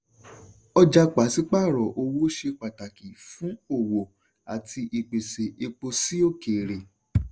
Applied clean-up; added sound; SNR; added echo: none; none; none; none.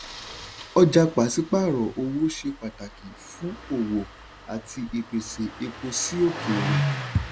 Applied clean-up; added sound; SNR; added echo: none; Engine starting; 8 dB; none.